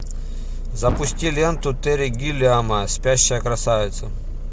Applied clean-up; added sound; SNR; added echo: none; Boom; 14 dB; none.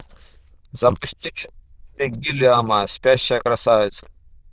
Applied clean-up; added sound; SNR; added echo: neural diffusion model UNIVERSE++.